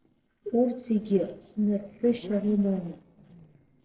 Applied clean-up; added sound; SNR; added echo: neural separator model SepFormer DNS4.